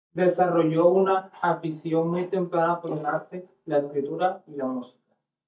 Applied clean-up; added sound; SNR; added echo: neural mask model DeepFilterNet 3.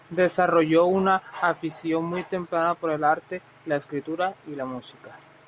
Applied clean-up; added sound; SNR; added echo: none; none; none; none.